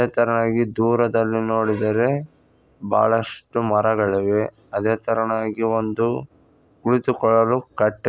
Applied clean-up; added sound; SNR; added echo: none; none; none; none.